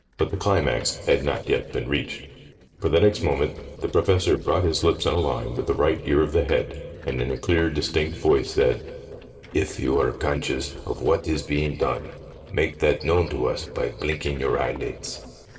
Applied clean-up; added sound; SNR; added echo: neural separator model SepFormer DNS4.